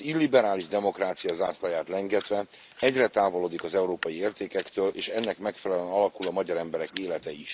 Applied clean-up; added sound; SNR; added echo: neural mask model Resemble Enhance denoiser.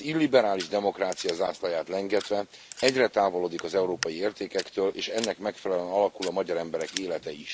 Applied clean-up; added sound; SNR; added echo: none; Scissors; 15 dB; none.